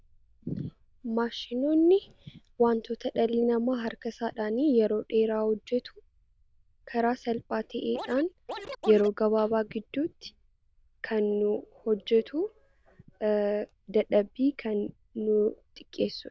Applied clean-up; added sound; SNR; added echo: neural diffusion model UNIVERSE++.